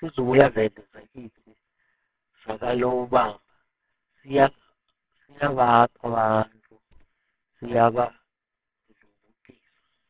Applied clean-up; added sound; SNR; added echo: neural separator model SepFormer WHAMR!.